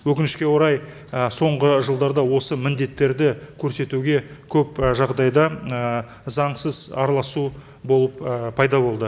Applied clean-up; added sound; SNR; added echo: none; none; none; none.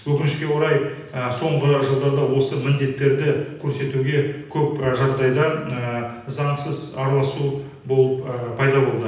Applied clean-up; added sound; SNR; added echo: none; none; none; reverberation time 0.9 s.